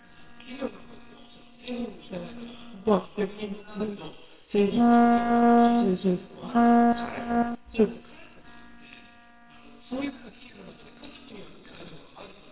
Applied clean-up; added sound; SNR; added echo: neural separator model SepFormer WHAMR!.